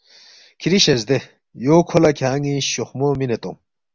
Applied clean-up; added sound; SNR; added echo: none; none; none; none.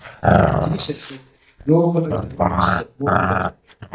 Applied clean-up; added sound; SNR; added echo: neural mask model DeepFilterNet 3.